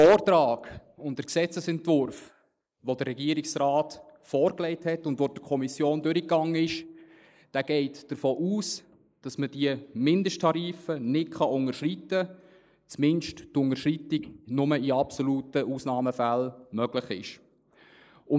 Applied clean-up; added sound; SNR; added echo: neural mask model Resemble Enhance denoiser.